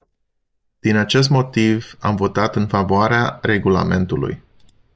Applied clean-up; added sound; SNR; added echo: neural mask model DeepFilterNet 3.